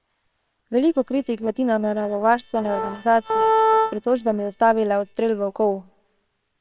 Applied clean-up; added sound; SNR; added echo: neural separator model SepFormer WHAM!.